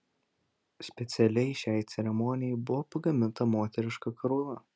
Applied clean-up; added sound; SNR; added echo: none; none; none; none.